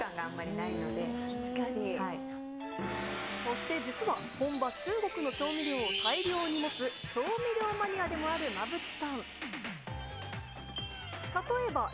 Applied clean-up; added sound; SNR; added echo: none; Wind chime; -5 dB; none.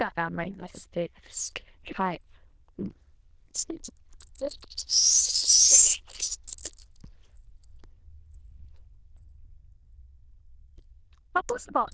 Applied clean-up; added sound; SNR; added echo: neural diffusion model UNIVERSE++.